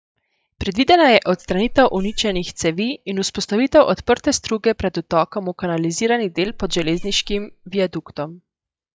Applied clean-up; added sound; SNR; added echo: classical method log-MMSE.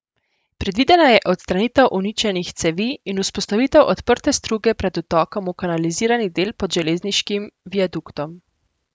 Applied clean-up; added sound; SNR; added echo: none; none; none; none.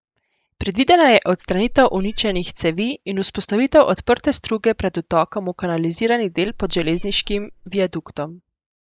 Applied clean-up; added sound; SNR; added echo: neural mask model Resemble Enhance denoiser.